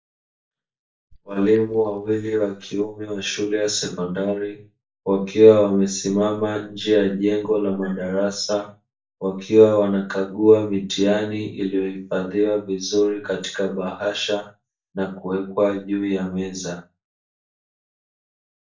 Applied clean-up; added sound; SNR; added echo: neural mask model DeepFilterNet 3.